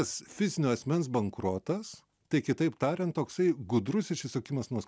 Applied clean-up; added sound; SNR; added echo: none; none; none; none.